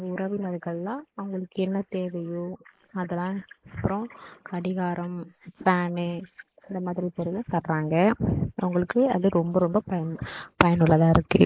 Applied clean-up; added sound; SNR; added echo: neural mask model Resemble Enhance denoiser.